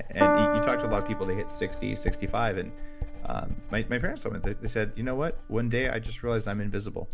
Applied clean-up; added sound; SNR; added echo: none; Writing + Piano; -1 dB; none.